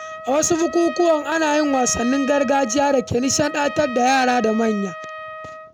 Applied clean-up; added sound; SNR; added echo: none; Trumpet; 12 dB; none.